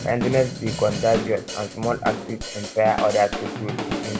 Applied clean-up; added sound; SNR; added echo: none; Drum / Drum kit; 6 dB; none.